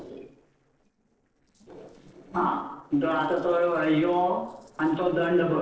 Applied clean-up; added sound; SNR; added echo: neural separator model SepFormer DNS4.